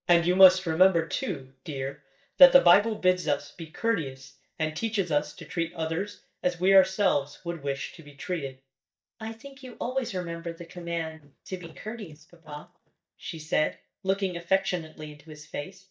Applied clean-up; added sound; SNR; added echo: neural mask model DeepFilterNet 3.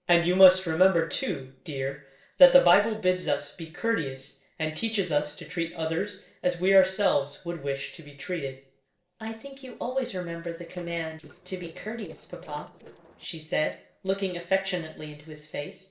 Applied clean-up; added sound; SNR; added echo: neural separator model SepFormer DNS4.